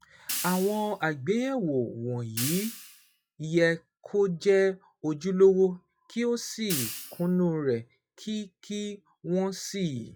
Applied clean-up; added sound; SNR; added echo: classical method log-MMSE.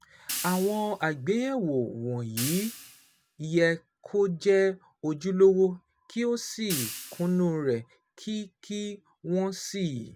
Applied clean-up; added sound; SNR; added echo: none; Hi-hat; 11 dB; none.